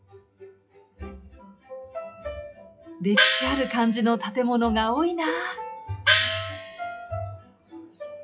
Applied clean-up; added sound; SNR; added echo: classical method WPE with log-MMSE.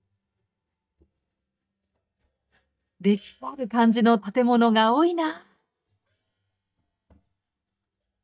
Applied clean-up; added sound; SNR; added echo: neural mask model DeepFilterNet 3.